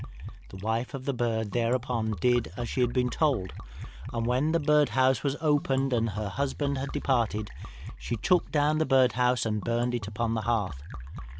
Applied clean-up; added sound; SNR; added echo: none; Liquid; 12 dB; none.